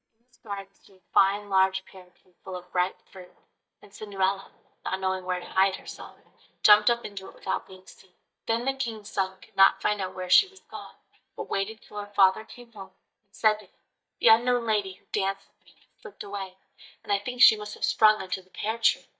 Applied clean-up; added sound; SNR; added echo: neural mask model DeepFilterNet 3.